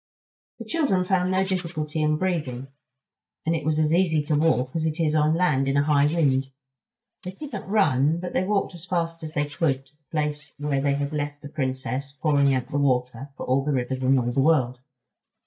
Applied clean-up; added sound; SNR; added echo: neural mask model DeepFilterNet 3.